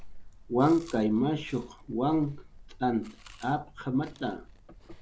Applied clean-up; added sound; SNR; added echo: none; Chewing, mastication; 17 dB; none.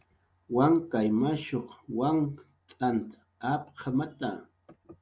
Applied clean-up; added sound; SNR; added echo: none; none; none; none.